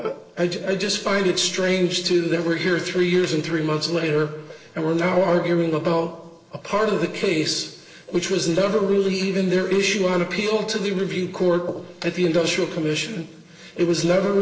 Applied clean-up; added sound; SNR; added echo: neural separator model SepFormer DNS4.